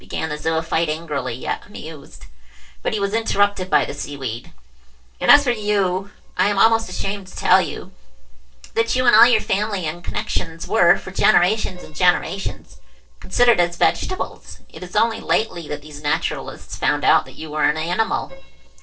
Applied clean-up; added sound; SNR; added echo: neural separator model SepFormer DNS4.